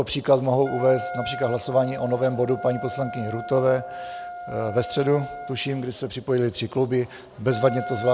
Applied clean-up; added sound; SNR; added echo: none; Wind instrument, woodwind instrument; 12 dB; none.